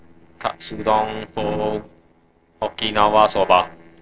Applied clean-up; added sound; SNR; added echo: neural separator model SepFormer DNS4.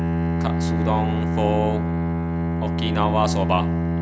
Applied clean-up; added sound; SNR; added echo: none; Bowed string instrument; -5 dB; none.